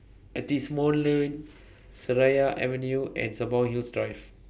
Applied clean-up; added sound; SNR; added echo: none; none; none; none.